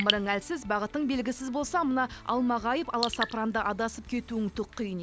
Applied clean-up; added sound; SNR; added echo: none; Raindrop / Drip; 10 dB; none.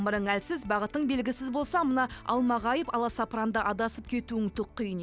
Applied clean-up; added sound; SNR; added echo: none; none; none; none.